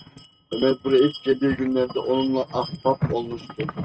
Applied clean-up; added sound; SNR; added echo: neural mask model RNNoise.